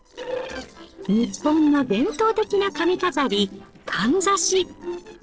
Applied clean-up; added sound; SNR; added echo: neural separator model SepFormer DNS4.